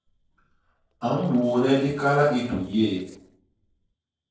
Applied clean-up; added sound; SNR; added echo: neural separator model SepFormer DNS4.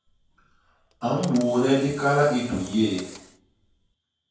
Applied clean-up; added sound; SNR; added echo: none; Camera; 20 dB; reverberation time 0.5 s.